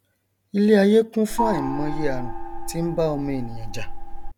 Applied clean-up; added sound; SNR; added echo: none; Gong; 4 dB; none.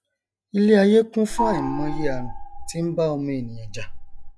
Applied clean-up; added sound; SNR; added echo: classical method log-MMSE.